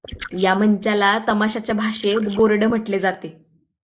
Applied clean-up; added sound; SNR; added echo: neural mask model Resemble Enhance denoiser.